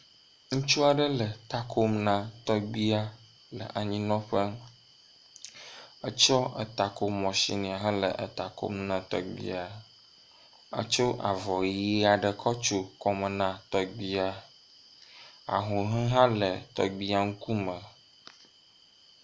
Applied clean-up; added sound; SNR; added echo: none; none; none; none.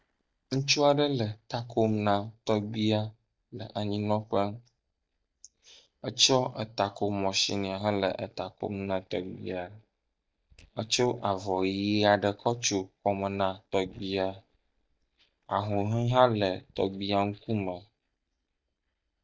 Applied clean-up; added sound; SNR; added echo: neural mask model DeepFilterNet 3.